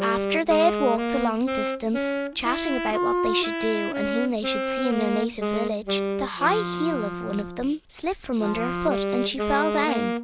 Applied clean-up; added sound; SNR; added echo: none; Wind instrument, woodwind instrument; 1 dB; none.